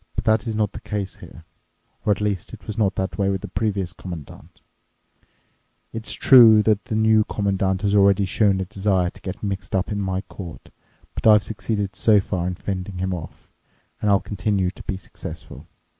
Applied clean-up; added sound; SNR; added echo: none; none; none; none.